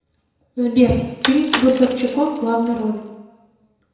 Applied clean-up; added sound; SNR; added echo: none; Bicycle; 9 dB; reverberation time 0.9 s.